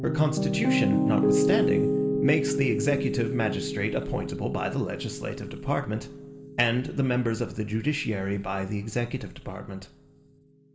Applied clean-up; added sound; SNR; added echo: none; Piano; 1 dB; reverberation time 1.9 s.